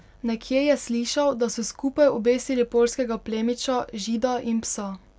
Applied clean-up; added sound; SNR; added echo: none; none; none; none.